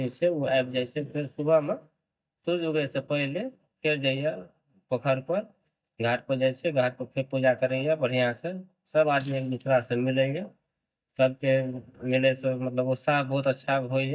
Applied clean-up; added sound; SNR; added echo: neural mask model DeepFilterNet 3.